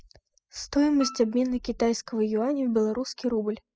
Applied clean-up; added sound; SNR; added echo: classical method spectral subtraction.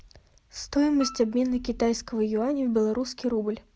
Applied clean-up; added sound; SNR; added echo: none; Piano; 19 dB; none.